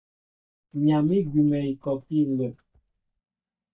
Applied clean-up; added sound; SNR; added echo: neural mask model DeepFilterNet 3.